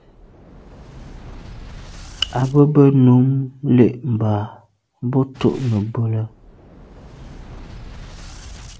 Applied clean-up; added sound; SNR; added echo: none; Boom; 19 dB; none.